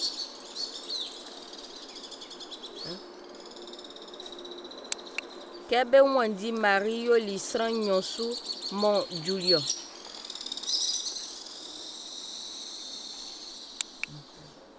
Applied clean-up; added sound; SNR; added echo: none; Bird vocalization, bird call, bird song; 6 dB; none.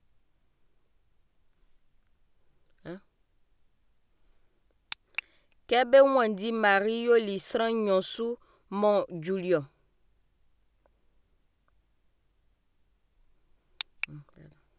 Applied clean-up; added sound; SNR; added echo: none; none; none; none.